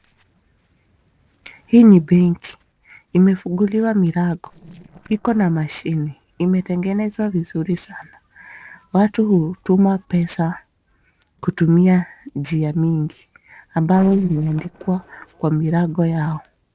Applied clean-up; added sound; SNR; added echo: neural separator model SepFormer DNS4.